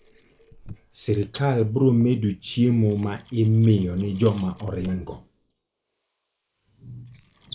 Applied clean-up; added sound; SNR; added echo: neural mask model Resemble Enhance denoiser.